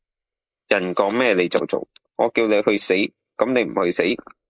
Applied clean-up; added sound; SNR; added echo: neural mask model Resemble Enhance denoiser.